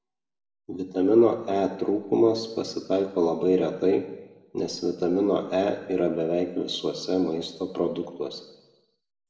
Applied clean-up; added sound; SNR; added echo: none; none; none; reverberation time 0.9 s.